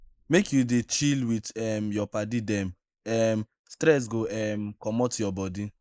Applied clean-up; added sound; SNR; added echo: neural mask model Resemble Enhance denoiser.